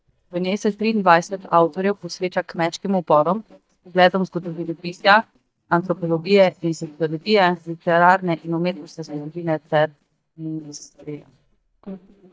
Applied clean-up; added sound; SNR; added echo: neural mask model DeepFilterNet 3.